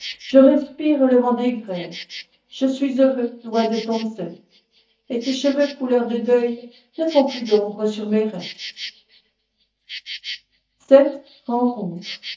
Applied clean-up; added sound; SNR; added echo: neural mask model DeepFilterNet 3.